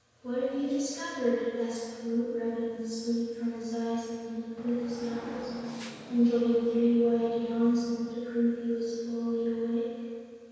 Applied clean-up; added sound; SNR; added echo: none; Hiss / Bus / Engine; 13 dB; reverberation time 1.9 s.